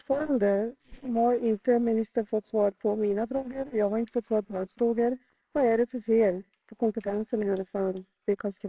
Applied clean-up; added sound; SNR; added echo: neural separator model SepFormer WHAMR!.